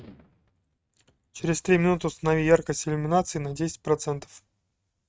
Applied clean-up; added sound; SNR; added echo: neural mask model RNNoise.